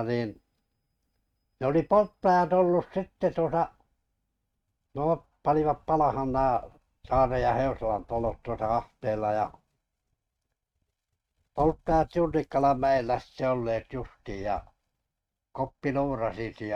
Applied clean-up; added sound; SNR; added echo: neural mask model RNNoise.